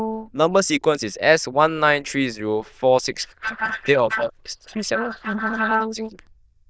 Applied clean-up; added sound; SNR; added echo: neural diffusion model UNIVERSE++.